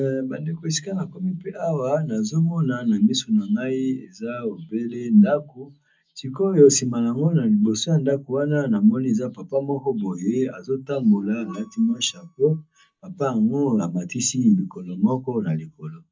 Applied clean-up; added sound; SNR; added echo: neural mask model DeepFilterNet 3.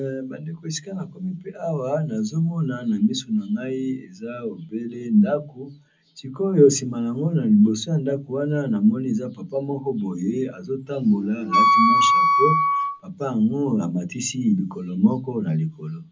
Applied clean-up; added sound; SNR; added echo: none; Wind instrument, woodwind instrument; -4 dB; reverberation time 0.4 s.